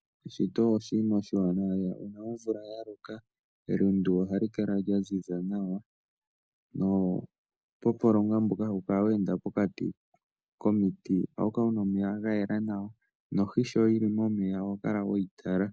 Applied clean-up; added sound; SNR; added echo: none; none; none; none.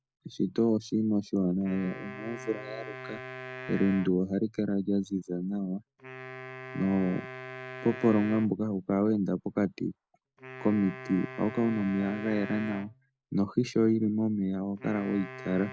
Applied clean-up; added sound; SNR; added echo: none; Wind instrument, woodwind instrument; 15 dB; none.